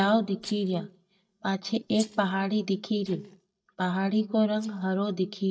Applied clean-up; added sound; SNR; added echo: neural mask model DeepFilterNet 3.